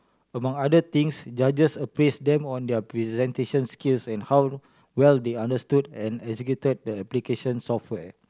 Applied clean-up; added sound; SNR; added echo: none; none; none; none.